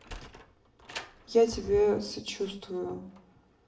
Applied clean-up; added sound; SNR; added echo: none; Sliding door; 19 dB; reverberation time 0.6 s.